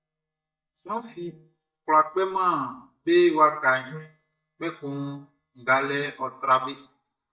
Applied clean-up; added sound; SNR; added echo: neural mask model DeepFilterNet 3.